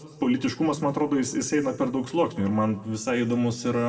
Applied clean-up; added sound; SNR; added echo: none; none; none; reverberation time 1.2 s.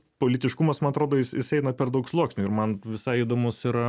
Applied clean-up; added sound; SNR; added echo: none; none; none; none.